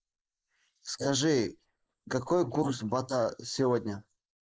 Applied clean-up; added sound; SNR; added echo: neural mask model Resemble Enhance denoiser.